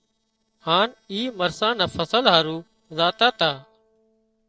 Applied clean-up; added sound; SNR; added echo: neural separator model SepFormer DNS4.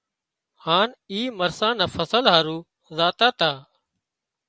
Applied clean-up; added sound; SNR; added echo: none; none; none; none.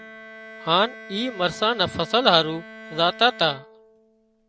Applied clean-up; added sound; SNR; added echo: none; Bowed string instrument; 17 dB; none.